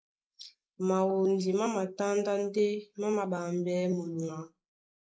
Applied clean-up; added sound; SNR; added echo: neural mask model Resemble Enhance denoiser.